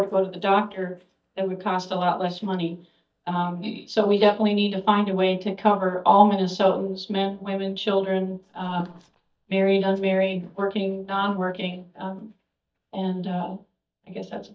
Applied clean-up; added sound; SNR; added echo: neural mask model DeepFilterNet 3.